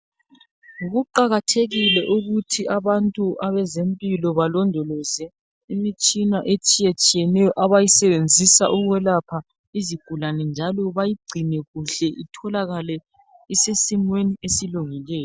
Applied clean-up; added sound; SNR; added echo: none; none; none; none.